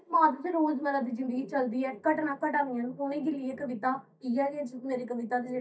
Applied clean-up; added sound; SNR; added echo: neural mask model DeepFilterNet 3.